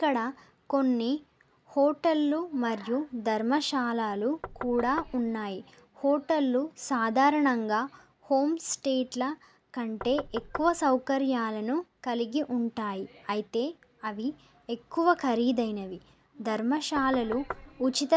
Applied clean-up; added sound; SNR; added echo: none; Knock; 13 dB; none.